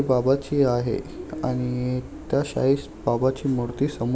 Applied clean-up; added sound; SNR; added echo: none; none; none; none.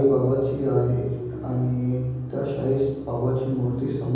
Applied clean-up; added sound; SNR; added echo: none; none; none; reverberation time 1.3 s.